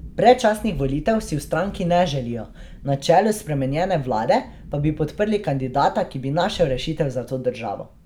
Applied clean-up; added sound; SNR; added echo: none; Thunderstorm; 17 dB; none.